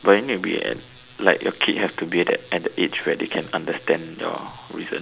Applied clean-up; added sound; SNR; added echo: none; none; none; none.